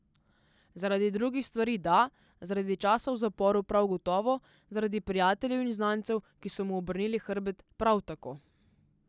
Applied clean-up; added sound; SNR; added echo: none; none; none; none.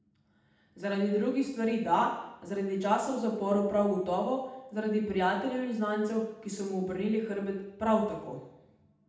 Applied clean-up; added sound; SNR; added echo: none; none; none; reverberation time 0.8 s.